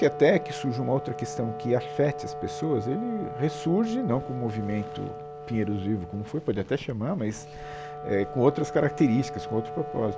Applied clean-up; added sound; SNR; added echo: none; Wind instrument, woodwind instrument; 10 dB; none.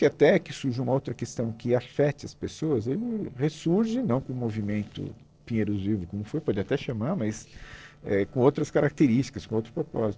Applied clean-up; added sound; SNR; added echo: neural separator model SepFormer DNS4.